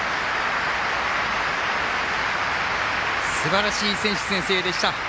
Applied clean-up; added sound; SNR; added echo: none; none; none; none.